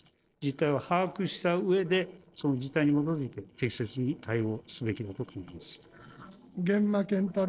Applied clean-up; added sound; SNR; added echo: neural separator model SepFormer DNS4.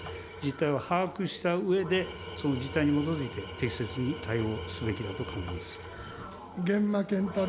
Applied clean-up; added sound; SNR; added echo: none; Tools; 11 dB; none.